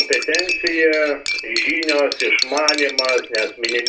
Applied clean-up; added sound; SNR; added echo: none; Cutlery, silverware; 4 dB; reverberation time 0.2 s.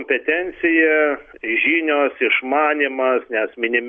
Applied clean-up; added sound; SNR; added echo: none; none; none; none.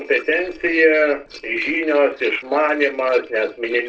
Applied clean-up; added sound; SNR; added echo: neural separator model SepFormer DNS4.